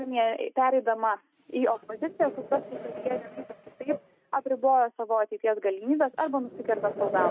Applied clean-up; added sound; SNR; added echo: neural mask model RNNoise.